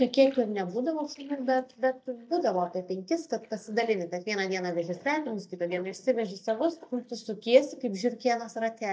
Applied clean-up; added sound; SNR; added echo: neural mask model DeepFilterNet 3.